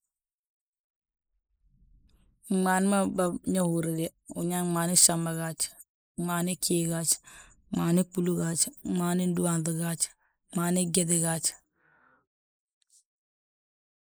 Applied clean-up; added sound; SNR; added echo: neural mask model Resemble Enhance denoiser.